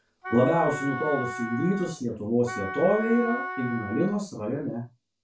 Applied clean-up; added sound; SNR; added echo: none; Wind instrument, woodwind instrument; 8 dB; reverberation time 0.2 s.